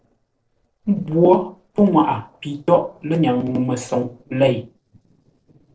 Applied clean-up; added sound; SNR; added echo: neural separator model SepFormer DNS4.